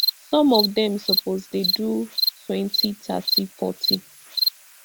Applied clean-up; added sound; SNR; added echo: none; Cricket; 1 dB; none.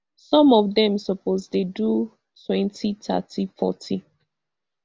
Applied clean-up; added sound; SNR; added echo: none; none; none; none.